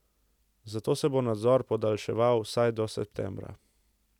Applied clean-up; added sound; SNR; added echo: none; none; none; none.